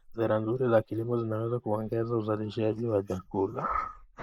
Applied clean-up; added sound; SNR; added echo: neural mask model Resemble Enhance denoiser.